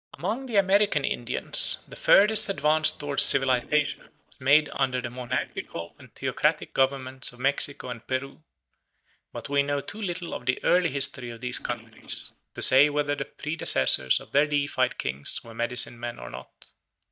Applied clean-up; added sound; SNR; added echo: neural mask model DeepFilterNet 3.